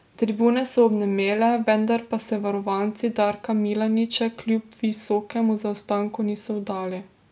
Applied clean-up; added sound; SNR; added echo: none; none; none; none.